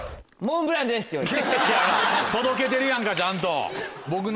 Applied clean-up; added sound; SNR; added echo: none; none; none; none.